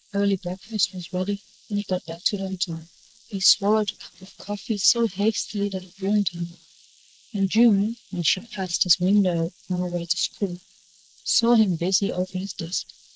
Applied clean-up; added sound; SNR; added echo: neural mask model Resemble Enhance denoiser.